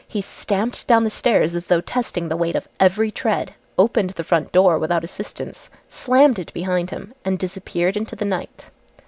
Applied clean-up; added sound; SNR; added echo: none; none; none; none.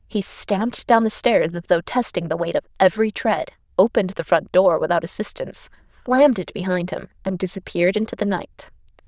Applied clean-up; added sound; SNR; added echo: neural diffusion model UNIVERSE++.